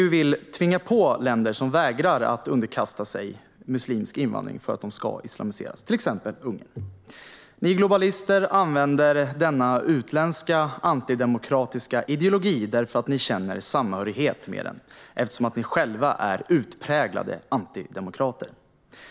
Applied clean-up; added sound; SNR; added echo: none; none; none; none.